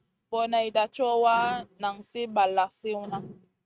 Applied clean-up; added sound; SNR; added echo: neural mask model RNNoise.